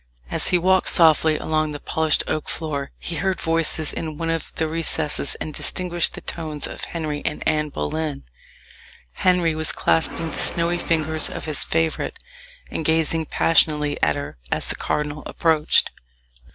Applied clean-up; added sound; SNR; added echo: none; Engine / Mechanisms; 14 dB; none.